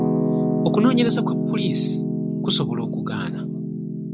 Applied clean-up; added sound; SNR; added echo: none; Piano; -2 dB; none.